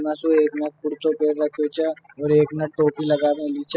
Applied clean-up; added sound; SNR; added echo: classical method spectral subtraction.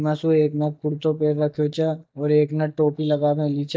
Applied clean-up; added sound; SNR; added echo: neural mask model DeepFilterNet 3.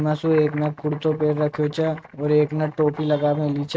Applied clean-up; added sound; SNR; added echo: neural mask model RNNoise.